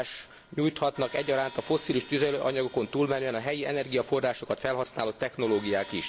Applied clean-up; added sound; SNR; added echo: none; Crash cymbal; 20 dB; none.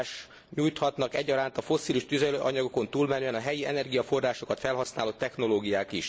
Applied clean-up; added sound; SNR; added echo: none; none; none; none.